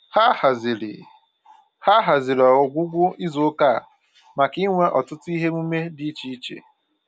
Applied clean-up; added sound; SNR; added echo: none; none; none; none.